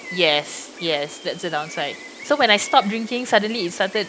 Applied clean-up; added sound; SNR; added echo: none; Gull, seagull; 16 dB; none.